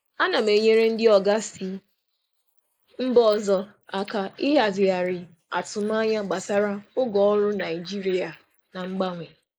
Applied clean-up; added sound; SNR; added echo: neural mask model Resemble Enhance denoiser.